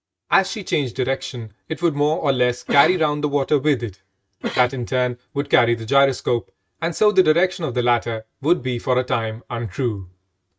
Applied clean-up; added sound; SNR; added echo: neural mask model RNNoise.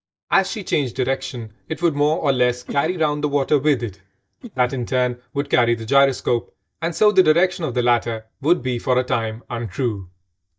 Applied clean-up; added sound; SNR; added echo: neural mask model DeepFilterNet 3.